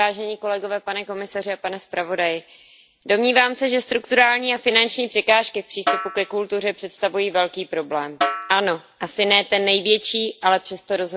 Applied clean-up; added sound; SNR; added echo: none; Snare drum; 8 dB; none.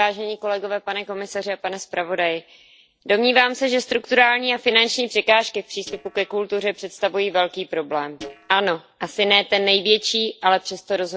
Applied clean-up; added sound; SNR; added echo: neural separator model SepFormer DNS4.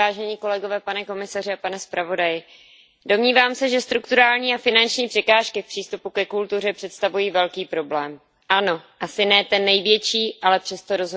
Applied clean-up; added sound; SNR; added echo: none; none; none; none.